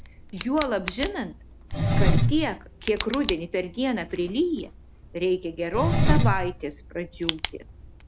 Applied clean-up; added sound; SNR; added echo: none; Engine + Tick; -2 dB; none.